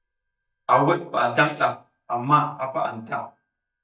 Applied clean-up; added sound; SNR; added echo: neural mask model DeepFilterNet 3.